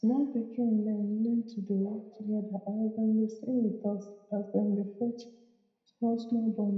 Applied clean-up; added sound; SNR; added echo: none; none; none; reverberation time 0.7 s.